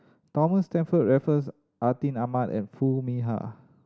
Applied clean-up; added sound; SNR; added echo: none; none; none; none.